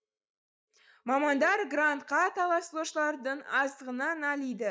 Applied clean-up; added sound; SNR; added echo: neural mask model DeepFilterNet 3.